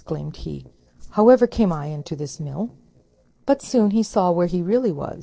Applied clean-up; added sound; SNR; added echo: neural separator model SepFormer DNS4.